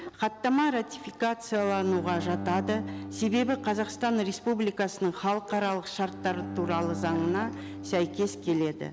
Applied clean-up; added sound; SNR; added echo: none; Bowed string instrument; 10 dB; none.